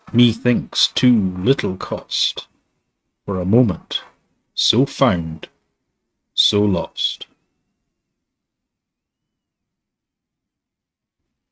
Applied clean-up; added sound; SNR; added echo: neural mask model RNNoise.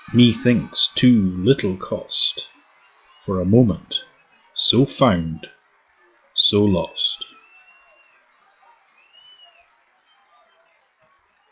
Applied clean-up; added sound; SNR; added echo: classical method log-MMSE.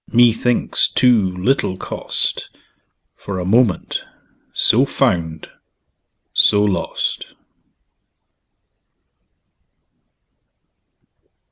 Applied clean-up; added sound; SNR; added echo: none; none; none; none.